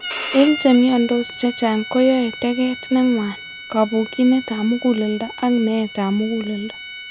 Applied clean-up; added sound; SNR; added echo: none; Bowed string instrument; 13 dB; none.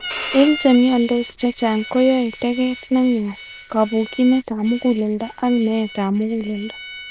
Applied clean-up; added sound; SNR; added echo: neural diffusion model UNIVERSE++.